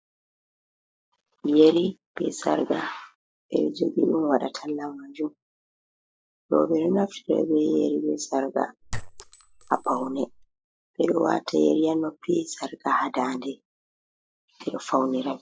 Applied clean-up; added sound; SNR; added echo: classical method log-MMSE.